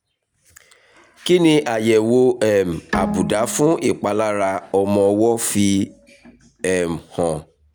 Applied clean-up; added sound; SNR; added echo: none; Bowed string instrument; 11 dB; none.